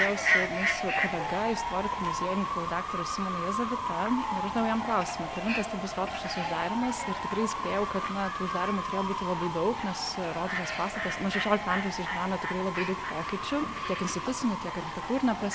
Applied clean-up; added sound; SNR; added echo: none; Bird / Fowl; 1 dB; none.